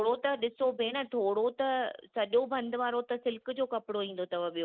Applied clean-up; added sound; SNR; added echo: neural mask model Resemble Enhance denoiser.